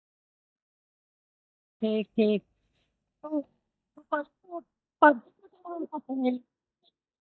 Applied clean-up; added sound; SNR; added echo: neural mask model DeepFilterNet 3.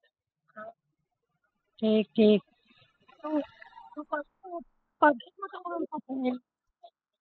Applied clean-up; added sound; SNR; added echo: classical method spectral subtraction.